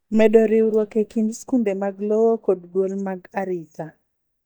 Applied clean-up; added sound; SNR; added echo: neural mask model DeepFilterNet 3.